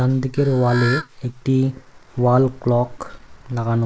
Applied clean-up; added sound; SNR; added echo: neural mask model Resemble Enhance denoiser.